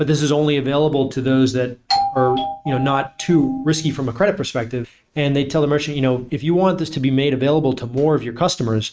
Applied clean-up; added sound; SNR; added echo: neural mask model RNNoise.